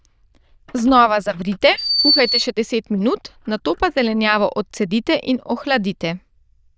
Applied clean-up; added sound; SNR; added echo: neural diffusion model UNIVERSE++.